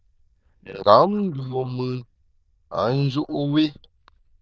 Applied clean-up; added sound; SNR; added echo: neural diffusion model UNIVERSE++.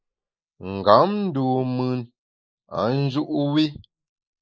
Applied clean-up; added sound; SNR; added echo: neural mask model Resemble Enhance denoiser.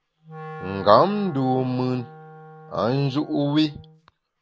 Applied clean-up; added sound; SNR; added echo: none; Wind instrument, woodwind instrument; 17 dB; none.